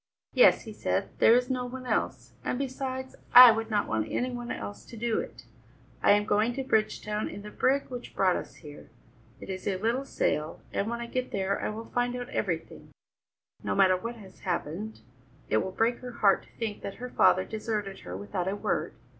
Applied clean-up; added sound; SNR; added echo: none; none; none; none.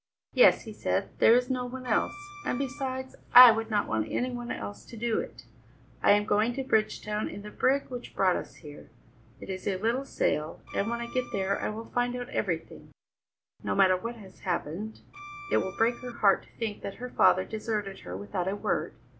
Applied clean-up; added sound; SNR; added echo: none; Bowed string instrument; 14 dB; none.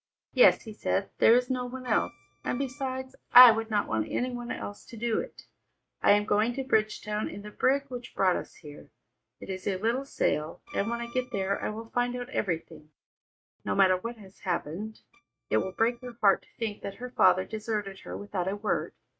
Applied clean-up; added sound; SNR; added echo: neural mask model RNNoise.